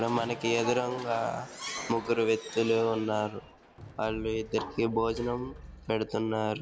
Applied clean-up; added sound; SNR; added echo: none; Crushing; 17 dB; none.